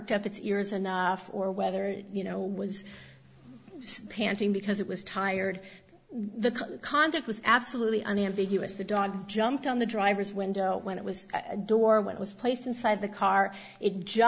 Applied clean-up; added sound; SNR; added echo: none; none; none; none.